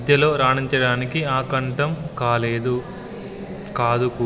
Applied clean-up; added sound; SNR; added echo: none; none; none; none.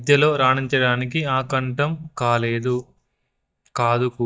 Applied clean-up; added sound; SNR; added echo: neural mask model DeepFilterNet 3.